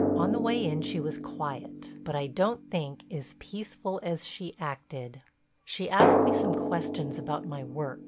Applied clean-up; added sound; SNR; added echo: none; Drum; -2 dB; none.